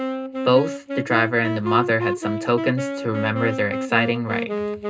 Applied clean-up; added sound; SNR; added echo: none; Wind instrument, woodwind instrument; 4 dB; reverberation time 0.2 s.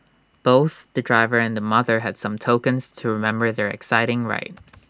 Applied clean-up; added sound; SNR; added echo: none; none; none; none.